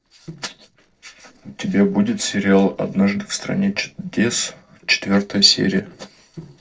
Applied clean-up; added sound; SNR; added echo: neural separator model SepFormer DNS4.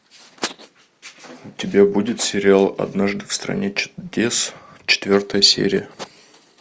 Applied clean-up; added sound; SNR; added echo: none; none; none; none.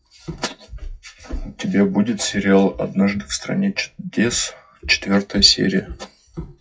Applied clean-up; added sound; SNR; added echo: classical method WPE with log-MMSE.